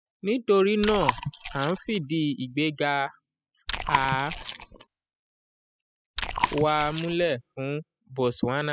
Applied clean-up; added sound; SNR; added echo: classical method spectral subtraction.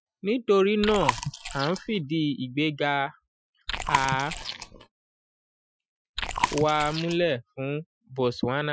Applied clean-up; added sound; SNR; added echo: classical method Wiener filter.